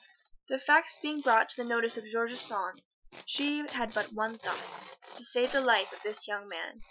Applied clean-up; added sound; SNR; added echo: classical method Wiener filter.